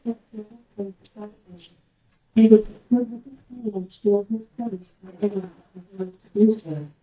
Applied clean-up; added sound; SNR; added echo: neural mask model DeepFilterNet 3.